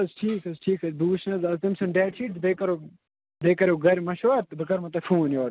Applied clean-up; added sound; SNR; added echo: none; Tambourine; 13 dB; none.